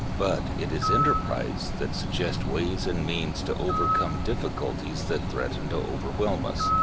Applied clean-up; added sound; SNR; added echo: none; Bird; -3 dB; none.